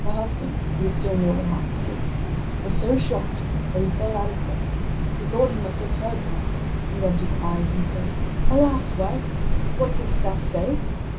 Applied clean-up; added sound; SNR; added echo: none; Cricket; -4 dB; reverberation time 0.3 s.